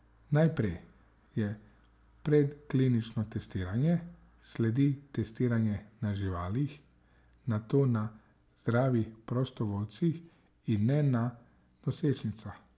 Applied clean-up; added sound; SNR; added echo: none; none; none; none.